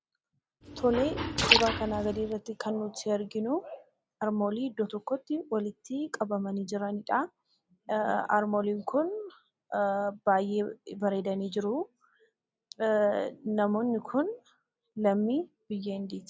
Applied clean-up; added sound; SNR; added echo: none; Liquid; -1 dB; none.